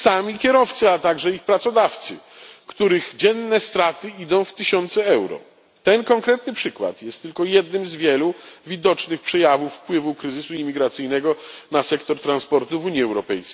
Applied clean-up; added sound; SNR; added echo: none; none; none; none.